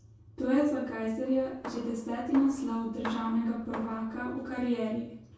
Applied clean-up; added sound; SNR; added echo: none; Hammer; 14 dB; reverberation time 0.6 s.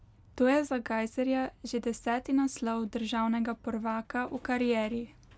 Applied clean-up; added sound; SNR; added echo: none; none; none; none.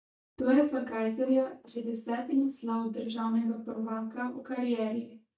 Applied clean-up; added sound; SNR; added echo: neural mask model DeepFilterNet 3.